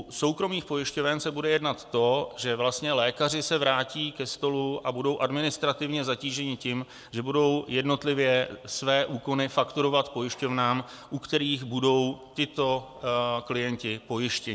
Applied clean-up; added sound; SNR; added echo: none; none; none; none.